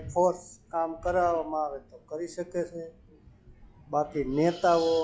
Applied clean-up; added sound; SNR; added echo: classical method log-MMSE.